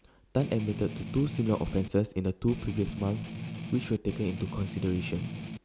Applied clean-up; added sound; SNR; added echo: none; Strum; 7 dB; none.